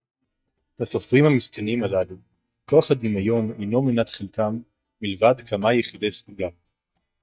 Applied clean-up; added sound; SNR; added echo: neural mask model DeepFilterNet 3.